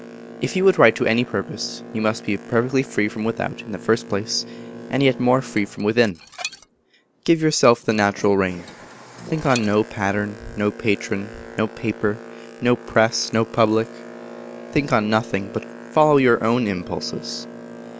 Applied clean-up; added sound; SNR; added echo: none; Dishes, pots, and pans + Boat, Water vehicle; 16 dB; none.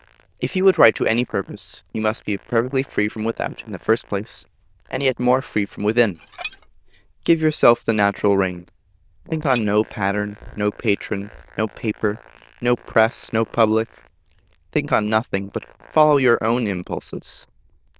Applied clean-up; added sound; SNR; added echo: neural diffusion model UNIVERSE++.